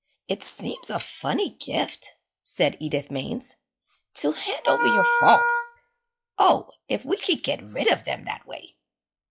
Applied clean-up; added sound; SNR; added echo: classical method log-MMSE.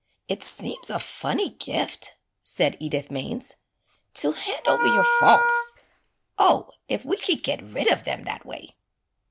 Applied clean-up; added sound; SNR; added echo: none; Wind instrument, woodwind instrument; -1 dB; none.